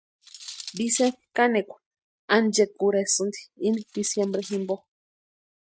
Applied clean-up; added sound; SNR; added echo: neural mask model RNNoise.